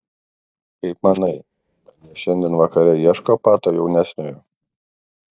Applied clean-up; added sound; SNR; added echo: neural mask model DeepFilterNet 3.